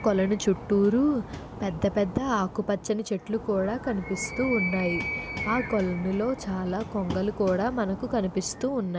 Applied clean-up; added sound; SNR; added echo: none; Animal; 11 dB; none.